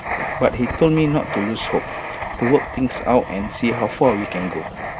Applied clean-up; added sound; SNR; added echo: none; Writing; 8 dB; none.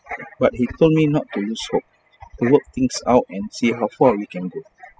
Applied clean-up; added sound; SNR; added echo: classical method spectral subtraction.